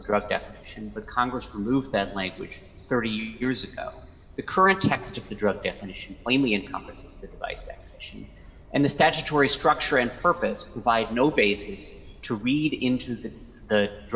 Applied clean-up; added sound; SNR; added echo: none; Bird vocalization, bird call, bird song; 20 dB; reverberation time 1.3 s.